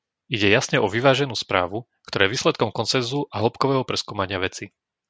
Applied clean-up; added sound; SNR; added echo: none; none; none; none.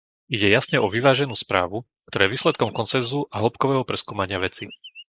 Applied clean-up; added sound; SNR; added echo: neural mask model Resemble Enhance denoiser.